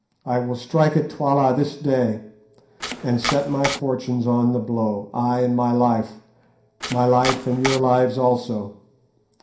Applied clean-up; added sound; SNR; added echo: none; Domestic sounds, home sounds; 6 dB; reverberation time 0.5 s.